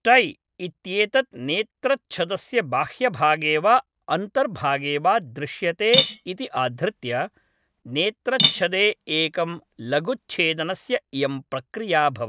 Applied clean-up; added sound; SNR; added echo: none; Cutlery, silverware / Dishes, pots, and pans; 4 dB; none.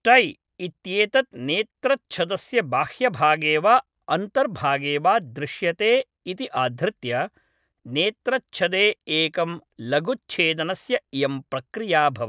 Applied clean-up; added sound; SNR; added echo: none; none; none; none.